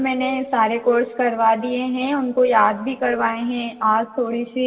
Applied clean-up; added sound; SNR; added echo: neural separator model SepFormer DNS4.